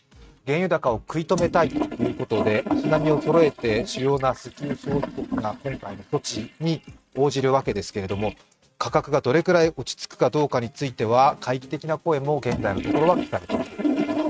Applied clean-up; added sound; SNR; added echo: neural mask model RNNoise.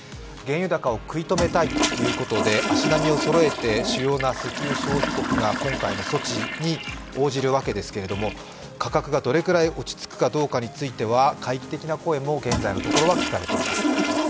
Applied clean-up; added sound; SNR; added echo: none; Toilet flush; 3 dB; none.